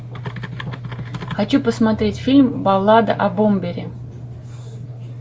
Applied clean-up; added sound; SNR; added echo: none; none; none; none.